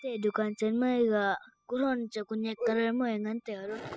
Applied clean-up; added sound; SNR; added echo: classical method spectral subtraction.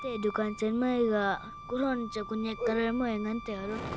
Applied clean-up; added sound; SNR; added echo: none; Wind instrument, woodwind instrument + Fire; 12 dB; none.